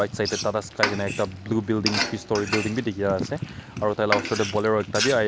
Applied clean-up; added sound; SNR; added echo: none; Frying (food); 6 dB; none.